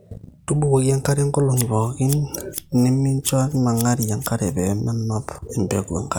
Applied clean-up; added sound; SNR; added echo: none; Scissors; 13 dB; none.